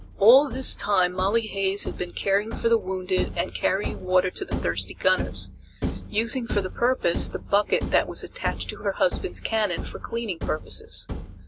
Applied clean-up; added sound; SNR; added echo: none; Thump, thud; 10 dB; none.